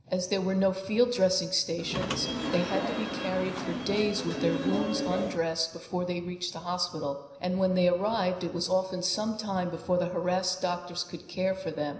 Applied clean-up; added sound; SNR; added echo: none; Subway, metro, underground / Sliding door; 3 dB; reverberation time 0.9 s.